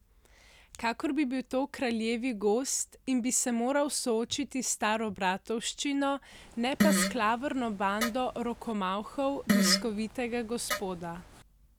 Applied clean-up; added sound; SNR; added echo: none; Fart; 2 dB; none.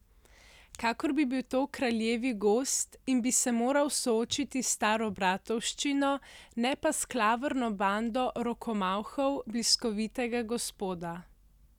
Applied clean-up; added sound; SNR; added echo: none; none; none; none.